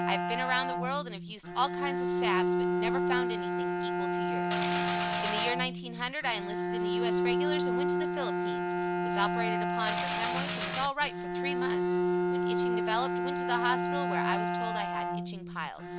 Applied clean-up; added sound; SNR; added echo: none; Mechanisms + Bowed string instrument; -5 dB; none.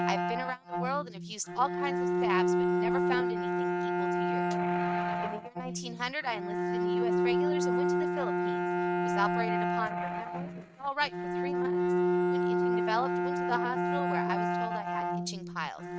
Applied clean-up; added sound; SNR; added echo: neural mask model RNNoise.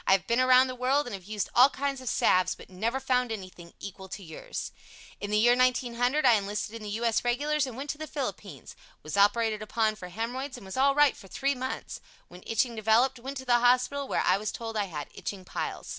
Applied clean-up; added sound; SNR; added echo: none; none; none; none.